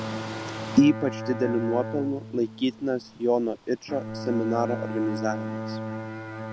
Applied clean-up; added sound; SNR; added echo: none; Bowed string instrument; 7 dB; none.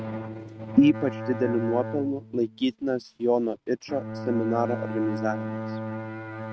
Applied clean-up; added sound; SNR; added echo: neural mask model RNNoise.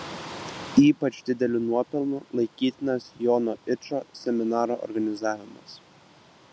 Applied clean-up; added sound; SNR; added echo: none; none; none; none.